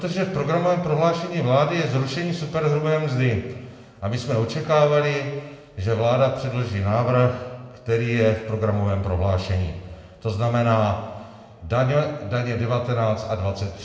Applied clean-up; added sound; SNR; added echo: none; none; none; reverberation time 1.0 s.